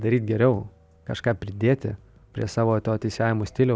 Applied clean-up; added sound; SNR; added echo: none; none; none; none.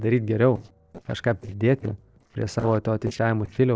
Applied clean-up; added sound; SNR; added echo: neural separator model SepFormer DNS4.